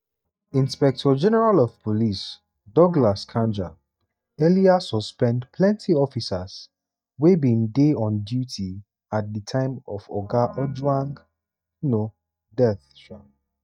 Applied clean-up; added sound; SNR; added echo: neural mask model DeepFilterNet 3.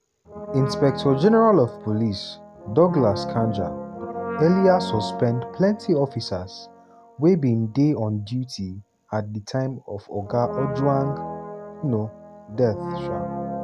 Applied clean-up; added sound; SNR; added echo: none; Brass instrument; 9 dB; none.